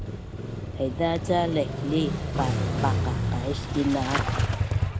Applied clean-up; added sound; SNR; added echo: none; Engine starting / Motorcycle; -1 dB; none.